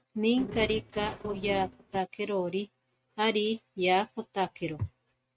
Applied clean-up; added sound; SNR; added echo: neural mask model RNNoise.